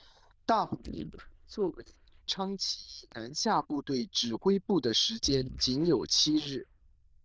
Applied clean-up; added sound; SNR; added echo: neural diffusion model UNIVERSE++.